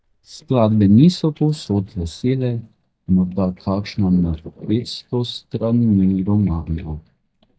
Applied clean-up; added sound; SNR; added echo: neural mask model DeepFilterNet 3.